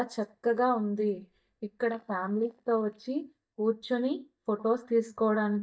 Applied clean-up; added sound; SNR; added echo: neural mask model DeepFilterNet 3.